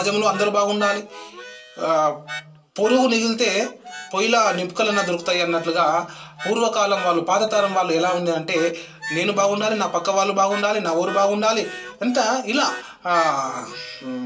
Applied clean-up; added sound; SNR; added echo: none; Harmonica; 15 dB; reverberation time 0.2 s.